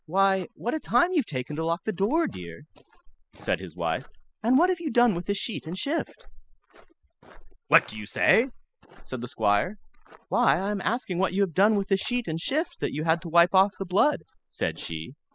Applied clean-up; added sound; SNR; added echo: classical method spectral subtraction.